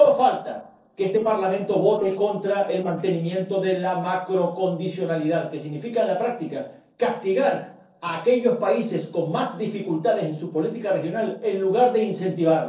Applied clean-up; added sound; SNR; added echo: neural separator model SepFormer DNS4.